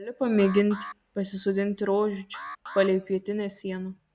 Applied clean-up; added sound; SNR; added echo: none; Alarm; 17 dB; none.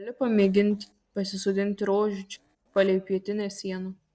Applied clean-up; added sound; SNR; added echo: neural separator model SepFormer DNS4.